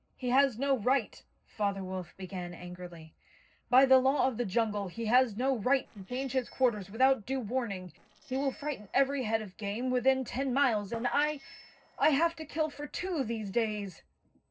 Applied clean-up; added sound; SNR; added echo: neural separator model SepFormer DNS4.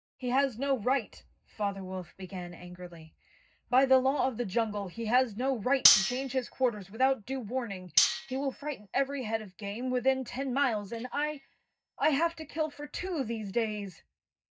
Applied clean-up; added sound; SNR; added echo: neural mask model DeepFilterNet 3.